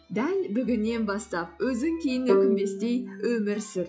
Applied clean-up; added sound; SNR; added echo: classical method log-MMSE.